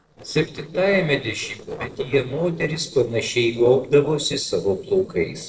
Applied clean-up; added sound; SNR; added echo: neural separator model SepFormer DNS4.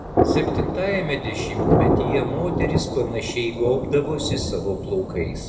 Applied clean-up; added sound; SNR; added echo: none; Thunder; -3 dB; reverberation time 1.0 s.